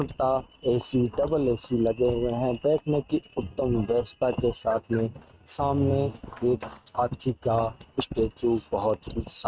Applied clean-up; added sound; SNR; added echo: neural mask model RNNoise.